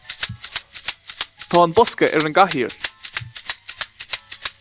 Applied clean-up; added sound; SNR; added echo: none; Rattle (instrument); 12 dB; none.